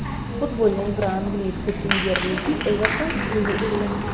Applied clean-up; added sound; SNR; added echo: none; Applause; 1 dB; none.